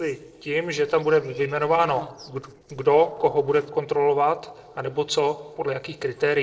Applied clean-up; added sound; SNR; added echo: neural separator model SepFormer DNS4.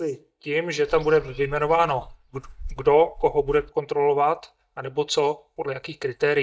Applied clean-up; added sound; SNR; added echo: neural mask model DeepFilterNet 3.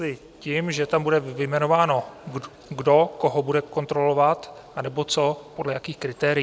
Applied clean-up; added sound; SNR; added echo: none; none; none; none.